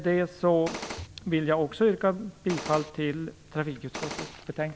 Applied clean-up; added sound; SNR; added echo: none; Gunshot, gunfire; 9 dB; none.